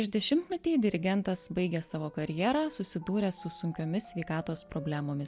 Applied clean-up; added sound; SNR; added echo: none; none; none; none.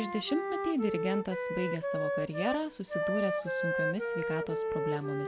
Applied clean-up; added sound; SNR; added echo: none; Wind instrument, woodwind instrument; -1 dB; none.